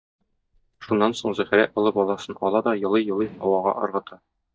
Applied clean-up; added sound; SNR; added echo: neural mask model DeepFilterNet 3.